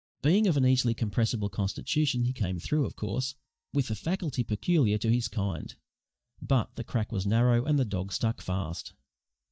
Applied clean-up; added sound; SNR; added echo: neural mask model DeepFilterNet 3.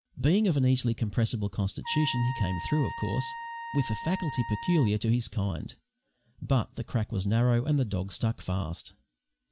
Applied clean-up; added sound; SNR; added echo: none; Trumpet; 10 dB; none.